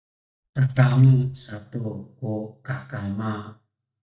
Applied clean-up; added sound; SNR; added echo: neural mask model DeepFilterNet 3.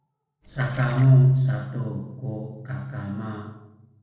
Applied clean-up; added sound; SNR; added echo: neural separator model SepFormer DNS4.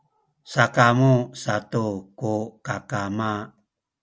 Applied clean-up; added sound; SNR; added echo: none; none; none; none.